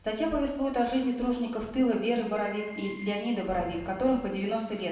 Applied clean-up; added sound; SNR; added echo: none; Keyboard (musical); 20 dB; reverberation time 0.9 s.